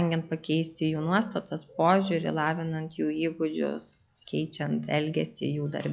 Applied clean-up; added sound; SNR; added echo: classical method log-MMSE.